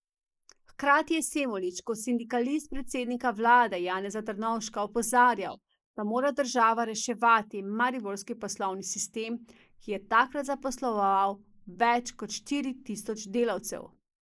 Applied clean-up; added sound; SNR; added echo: neural mask model Resemble Enhance denoiser.